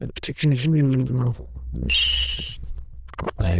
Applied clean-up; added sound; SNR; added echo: neural diffusion model UNIVERSE++.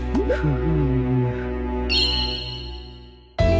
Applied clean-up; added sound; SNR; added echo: none; none; none; none.